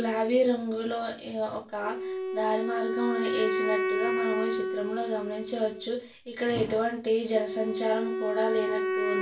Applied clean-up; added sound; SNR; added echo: none; Wind instrument, woodwind instrument; 2 dB; reverberation time 0.3 s.